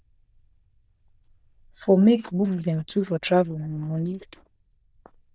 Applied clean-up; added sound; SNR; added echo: neural diffusion model UNIVERSE++.